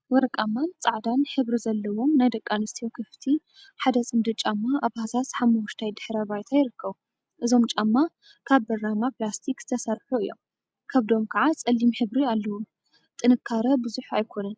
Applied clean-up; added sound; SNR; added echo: none; none; none; none.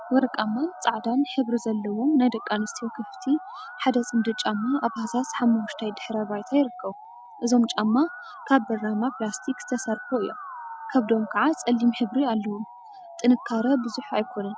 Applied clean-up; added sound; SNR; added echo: none; Musical instrument; 15 dB; none.